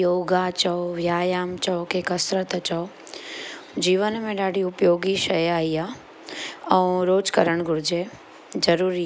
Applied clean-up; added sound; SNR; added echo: none; none; none; none.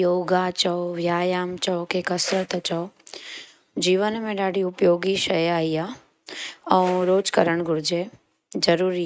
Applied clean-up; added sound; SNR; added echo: neural mask model RNNoise.